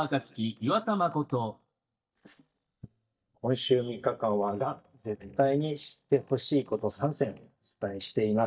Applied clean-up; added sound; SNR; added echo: neural mask model DeepFilterNet 3.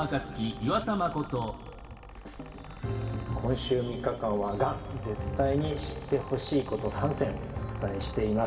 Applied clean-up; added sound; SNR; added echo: none; Mechanical fan; 15 dB; reverberation time 2.2 s.